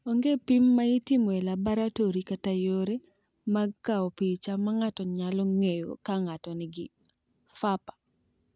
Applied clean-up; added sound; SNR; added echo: none; none; none; none.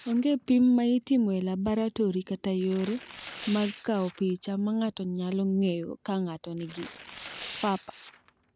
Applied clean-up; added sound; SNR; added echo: none; Tearing; 19 dB; none.